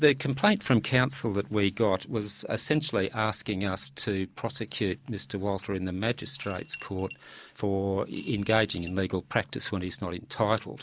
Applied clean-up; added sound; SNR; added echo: none; Coin (dropping) / Glass; 18 dB; none.